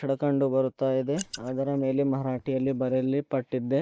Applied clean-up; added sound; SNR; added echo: neural mask model DeepFilterNet 3.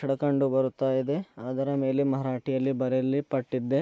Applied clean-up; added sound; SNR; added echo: none; none; none; none.